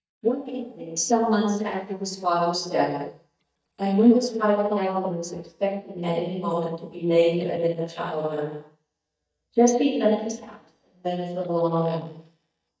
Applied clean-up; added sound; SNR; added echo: neural mask model DeepFilterNet 3.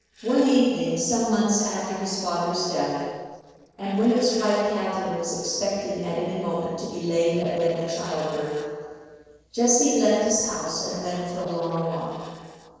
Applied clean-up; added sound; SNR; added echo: neural separator model SepFormer DNS4.